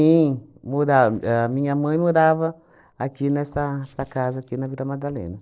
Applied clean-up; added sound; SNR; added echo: neural separator model SepFormer DNS4.